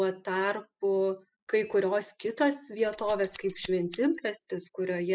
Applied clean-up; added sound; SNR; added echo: classical method spectral subtraction.